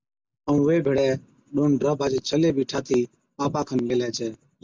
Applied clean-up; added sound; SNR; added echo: none; none; none; none.